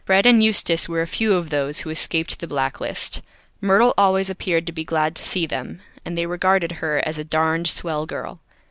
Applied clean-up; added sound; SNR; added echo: none; none; none; none.